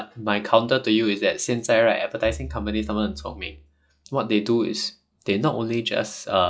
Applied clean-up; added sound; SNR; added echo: classical method log-MMSE.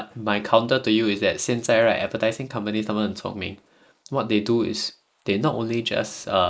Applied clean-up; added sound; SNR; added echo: neural mask model Resemble Enhance denoiser.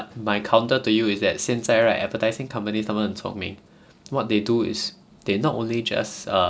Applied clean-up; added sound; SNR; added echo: none; none; none; none.